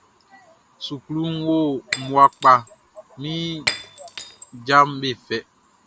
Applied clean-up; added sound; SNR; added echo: none; Shatter; 12 dB; none.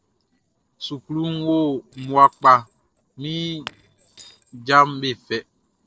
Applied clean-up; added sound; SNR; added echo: neural separator model SepFormer DNS4.